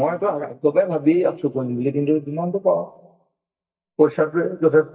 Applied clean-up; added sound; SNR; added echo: neural mask model DeepFilterNet 3.